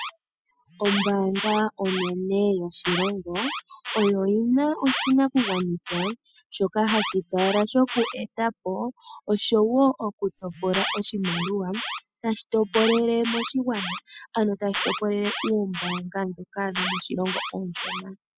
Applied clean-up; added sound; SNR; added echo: classical method spectral subtraction.